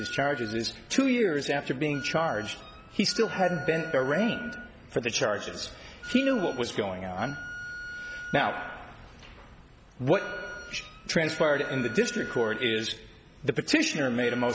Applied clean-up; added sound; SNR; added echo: none; Wind instrument, woodwind instrument; 13 dB; none.